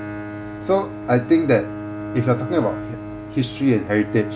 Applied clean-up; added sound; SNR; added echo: none; Bowed string instrument; 9 dB; none.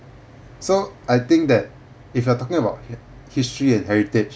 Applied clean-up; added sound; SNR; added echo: none; none; none; none.